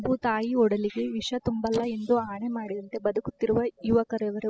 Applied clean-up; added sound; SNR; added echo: classical method spectral subtraction.